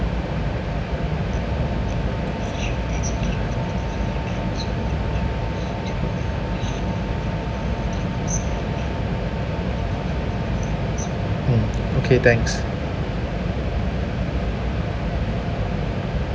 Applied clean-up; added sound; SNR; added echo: none; none; none; none.